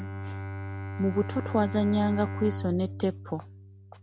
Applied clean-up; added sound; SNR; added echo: none; Bowed string instrument; 6 dB; none.